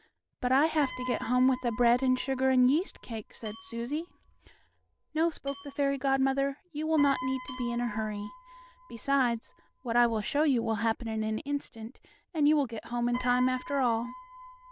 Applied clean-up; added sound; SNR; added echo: none; Dishes, pots, and pans / Glass / Bell + Piano; 16 dB; none.